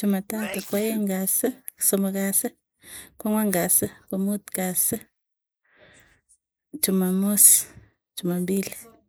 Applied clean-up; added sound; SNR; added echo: neural mask model Resemble Enhance denoiser.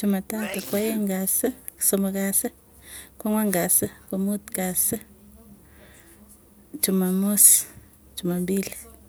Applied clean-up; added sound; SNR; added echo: none; Sneeze; 13 dB; none.